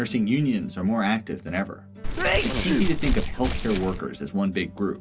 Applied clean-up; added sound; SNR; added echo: none; Keys jangling + Sneeze; -4 dB; none.